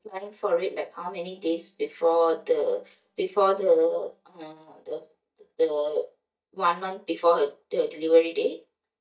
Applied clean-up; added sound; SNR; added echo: neural mask model DeepFilterNet 3.